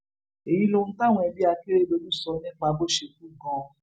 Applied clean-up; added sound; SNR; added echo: none; none; none; none.